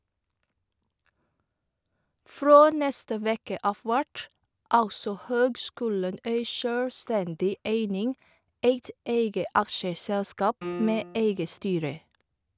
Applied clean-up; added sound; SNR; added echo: none; Piano; 11 dB; none.